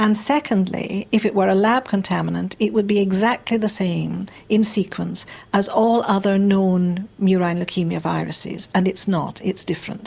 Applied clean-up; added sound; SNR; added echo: none; none; none; none.